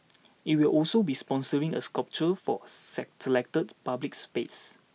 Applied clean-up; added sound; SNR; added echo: none; none; none; none.